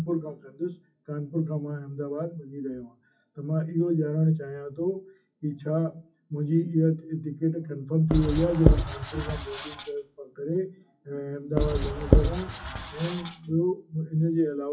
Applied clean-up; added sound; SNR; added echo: classical method WPE with log-MMSE.